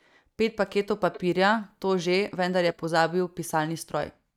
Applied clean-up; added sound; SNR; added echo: neural mask model DeepFilterNet 3.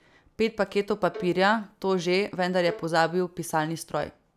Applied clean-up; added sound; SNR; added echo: none; Bowed string instrument; 18 dB; none.